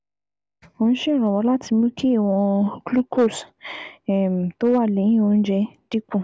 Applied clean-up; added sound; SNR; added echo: none; none; none; none.